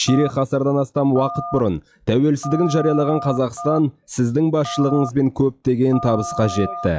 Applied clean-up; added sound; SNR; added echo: classical method log-MMSE.